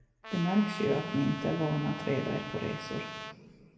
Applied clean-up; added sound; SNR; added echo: none; Trumpet; 10 dB; reverberation time 2.1 s.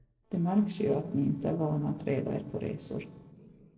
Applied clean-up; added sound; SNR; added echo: neural separator model SepFormer DNS4.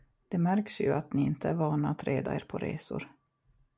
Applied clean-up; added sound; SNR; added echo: none; none; none; none.